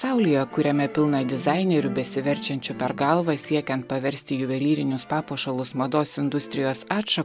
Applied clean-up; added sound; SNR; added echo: none; none; none; none.